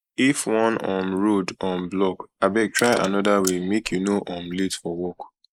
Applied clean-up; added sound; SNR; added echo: neural mask model Resemble Enhance denoiser.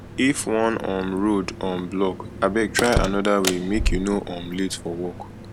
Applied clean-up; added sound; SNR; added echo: none; Slam; 6 dB; none.